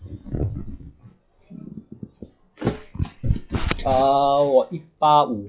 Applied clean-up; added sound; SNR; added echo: classical method log-MMSE.